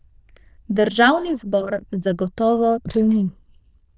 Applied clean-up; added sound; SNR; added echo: neural diffusion model UNIVERSE++.